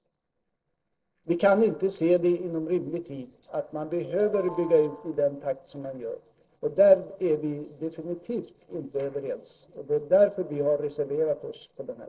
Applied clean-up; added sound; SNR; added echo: neural separator model SepFormer DNS4.